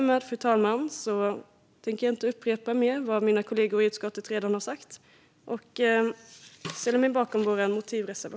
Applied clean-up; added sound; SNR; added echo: none; Snare drum; 19 dB; none.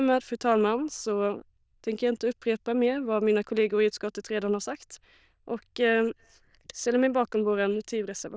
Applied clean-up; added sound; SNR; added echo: neural diffusion model UNIVERSE++.